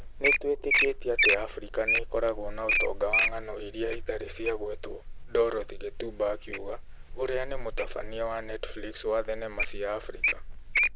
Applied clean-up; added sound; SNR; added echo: none; Wild animals; -2 dB; none.